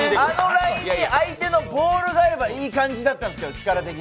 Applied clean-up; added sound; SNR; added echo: none; none; none; none.